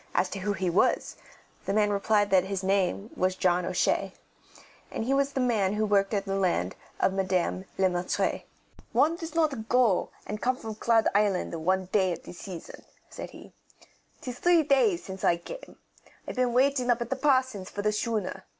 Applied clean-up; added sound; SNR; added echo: none; none; none; none.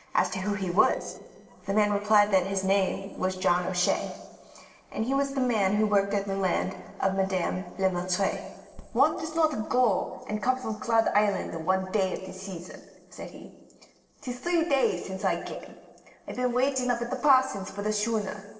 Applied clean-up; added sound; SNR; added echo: neural separator model SepFormer DNS4.